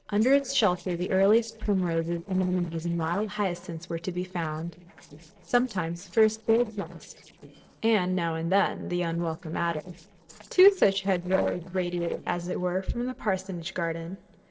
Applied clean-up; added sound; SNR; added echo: neural separator model SepFormer DNS4.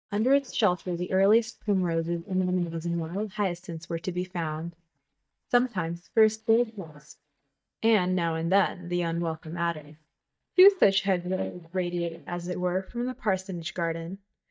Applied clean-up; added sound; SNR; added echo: neural mask model DeepFilterNet 3.